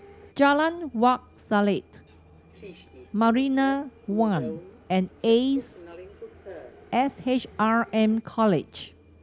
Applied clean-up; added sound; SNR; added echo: none; Subway, metro, underground; 20 dB; none.